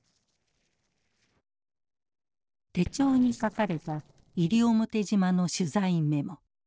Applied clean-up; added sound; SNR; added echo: neural separator model SepFormer DNS4.